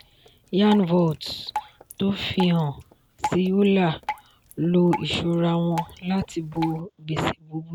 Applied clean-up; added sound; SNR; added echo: none; Drip; 13 dB; none.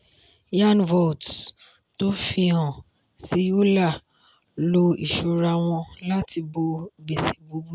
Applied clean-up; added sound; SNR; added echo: none; none; none; none.